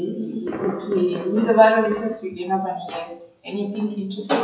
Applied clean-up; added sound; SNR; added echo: classical method WPE with log-MMSE.